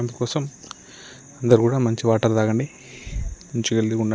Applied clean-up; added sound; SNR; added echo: none; none; none; none.